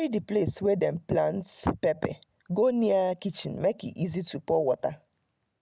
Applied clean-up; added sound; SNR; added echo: none; none; none; none.